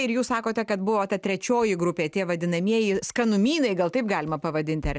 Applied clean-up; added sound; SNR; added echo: neural mask model DeepFilterNet 3.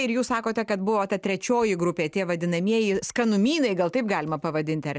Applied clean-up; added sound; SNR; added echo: neural mask model Resemble Enhance denoiser.